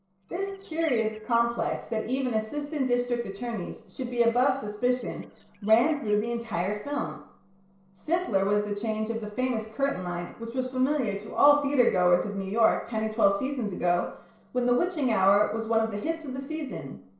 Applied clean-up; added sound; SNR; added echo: neural separator model SepFormer DNS4.